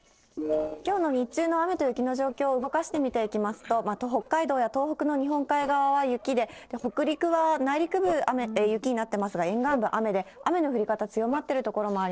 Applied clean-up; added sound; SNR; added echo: neural separator model SepFormer DNS4.